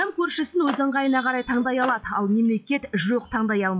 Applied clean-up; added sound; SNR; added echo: classical method log-MMSE.